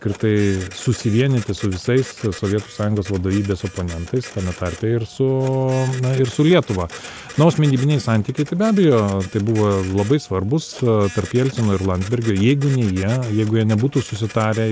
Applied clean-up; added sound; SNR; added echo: none; Printer; 19 dB; none.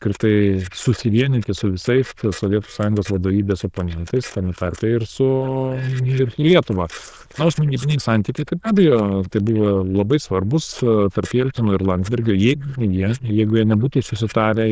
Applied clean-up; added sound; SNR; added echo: neural diffusion model UNIVERSE++.